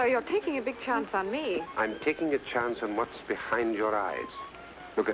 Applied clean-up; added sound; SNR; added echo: none; none; none; none.